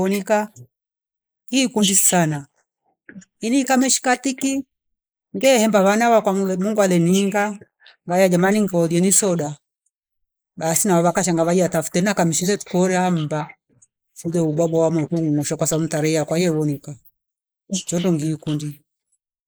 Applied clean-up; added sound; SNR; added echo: neural mask model Resemble Enhance denoiser.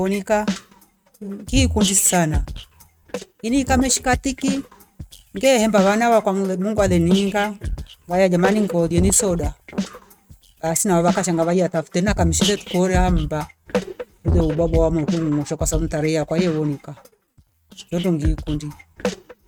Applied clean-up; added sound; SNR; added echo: neural mask model RNNoise.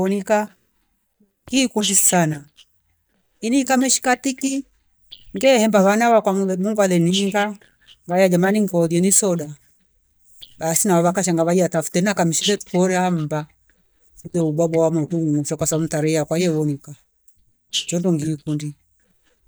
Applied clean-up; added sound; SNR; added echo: neural mask model DeepFilterNet 3.